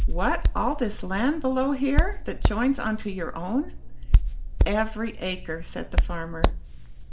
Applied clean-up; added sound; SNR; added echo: none; Hands; -3 dB; reverberation time 0.4 s.